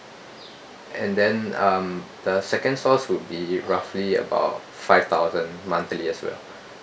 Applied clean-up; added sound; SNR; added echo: none; none; none; none.